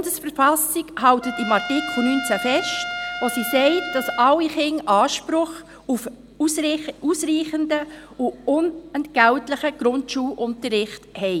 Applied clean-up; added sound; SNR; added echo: none; Trumpet; 8 dB; none.